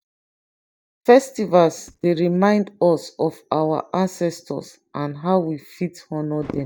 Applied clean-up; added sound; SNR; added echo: neural mask model DeepFilterNet 3.